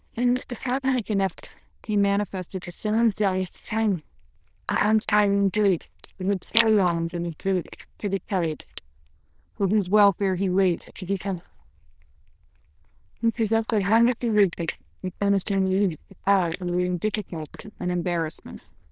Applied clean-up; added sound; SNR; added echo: neural diffusion model UNIVERSE++.